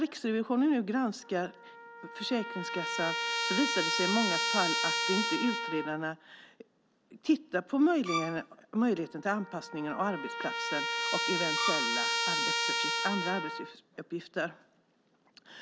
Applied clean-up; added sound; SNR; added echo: none; Trumpet + Bowed string instrument; 2 dB; none.